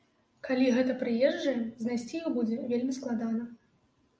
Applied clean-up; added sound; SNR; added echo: none; none; none; none.